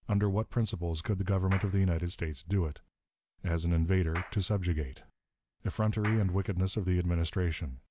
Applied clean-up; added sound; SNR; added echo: none; Clapping; 18 dB; none.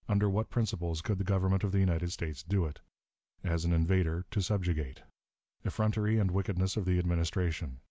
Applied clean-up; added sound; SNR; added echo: none; none; none; none.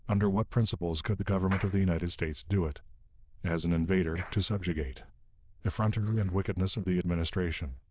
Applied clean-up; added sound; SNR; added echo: neural diffusion model UNIVERSE++.